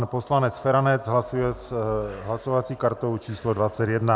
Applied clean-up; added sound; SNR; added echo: none; none; none; none.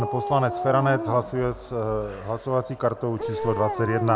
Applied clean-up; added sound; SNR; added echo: none; Dog; 8 dB; none.